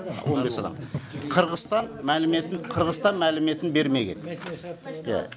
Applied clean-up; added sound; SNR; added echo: none; none; none; none.